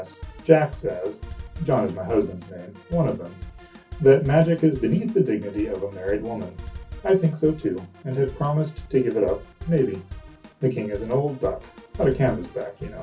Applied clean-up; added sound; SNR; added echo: none; Drum kit; 16 dB; reverberation time 0.3 s.